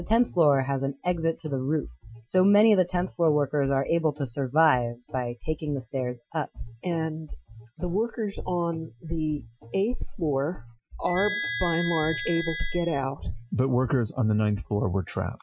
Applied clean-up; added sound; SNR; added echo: classical method Wiener filter.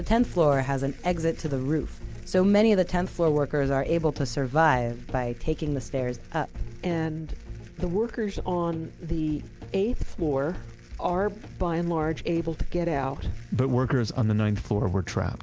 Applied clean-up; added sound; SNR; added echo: none; none; none; none.